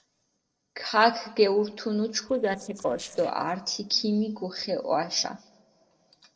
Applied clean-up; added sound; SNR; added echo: neural separator model SepFormer DNS4.